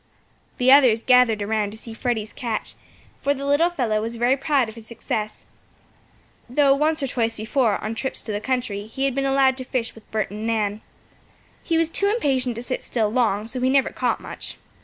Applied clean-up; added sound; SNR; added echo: none; none; none; none.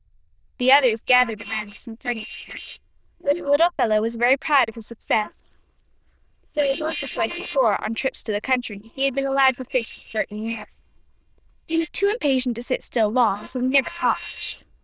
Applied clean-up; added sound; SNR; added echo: neural diffusion model UNIVERSE++.